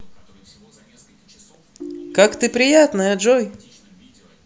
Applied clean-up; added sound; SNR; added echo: none; Ringtone; 17 dB; none.